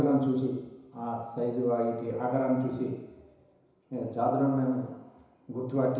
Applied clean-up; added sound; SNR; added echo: none; none; none; reverberation time 1.0 s.